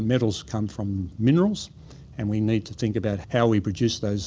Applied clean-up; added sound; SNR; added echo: none; none; none; none.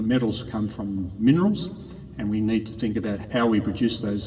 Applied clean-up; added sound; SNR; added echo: none; none; none; reverberation time 2.7 s.